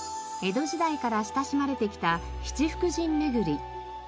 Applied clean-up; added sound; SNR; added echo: none; none; none; none.